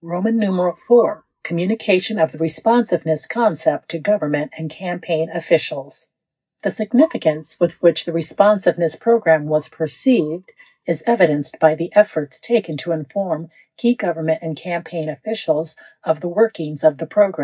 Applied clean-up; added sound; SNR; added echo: neural mask model DeepFilterNet 3.